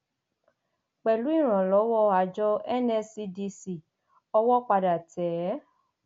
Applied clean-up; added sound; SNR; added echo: none; none; none; none.